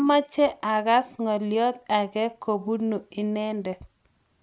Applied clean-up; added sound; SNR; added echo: none; none; none; none.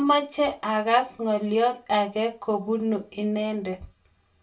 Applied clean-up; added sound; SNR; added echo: none; none; none; reverberation time 0.2 s.